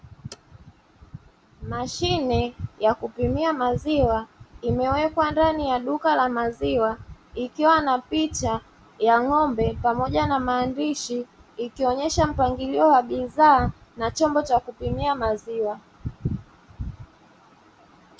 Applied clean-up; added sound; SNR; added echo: none; none; none; none.